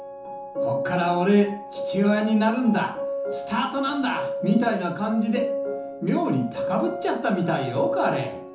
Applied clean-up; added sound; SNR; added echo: none; none; none; reverberation time 0.6 s.